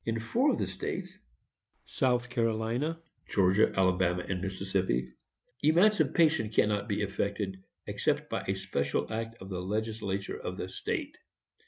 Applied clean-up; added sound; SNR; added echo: none; none; none; none.